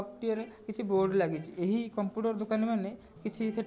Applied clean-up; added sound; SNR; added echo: none; Electric guitar; 19 dB; none.